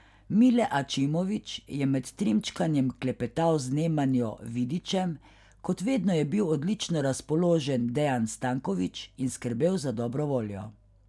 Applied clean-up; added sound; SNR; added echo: none; none; none; none.